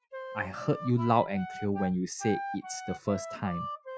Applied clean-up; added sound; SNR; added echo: classical method Wiener filter.